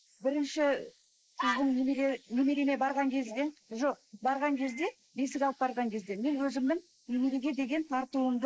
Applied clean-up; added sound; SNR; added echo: neural mask model Resemble Enhance denoiser.